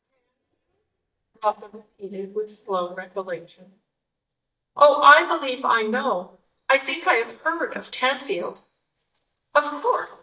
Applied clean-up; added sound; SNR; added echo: neural mask model DeepFilterNet 3.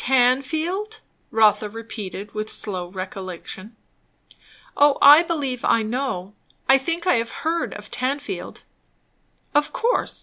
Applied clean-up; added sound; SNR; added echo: none; none; none; none.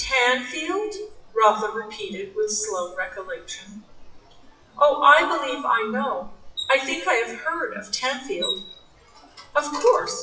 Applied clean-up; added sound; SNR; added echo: classical method WPE with log-MMSE.